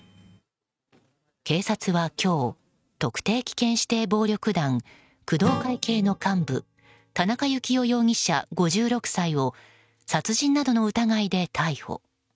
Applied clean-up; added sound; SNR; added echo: neural mask model RNNoise.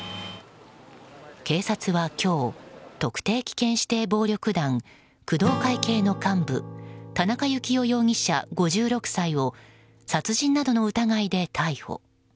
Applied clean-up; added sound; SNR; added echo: none; Acoustic guitar / Strum; 14 dB; none.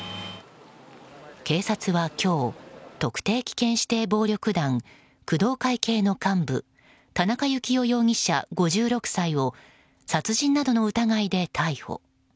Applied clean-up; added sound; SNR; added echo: none; none; none; none.